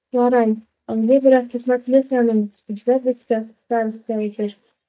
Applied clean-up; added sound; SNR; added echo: neural mask model DeepFilterNet 3.